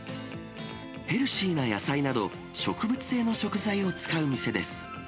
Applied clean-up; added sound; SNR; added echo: none; none; none; none.